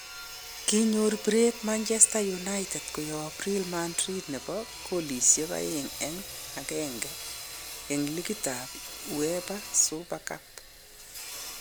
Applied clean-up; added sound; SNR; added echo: none; Sawing; 11 dB; none.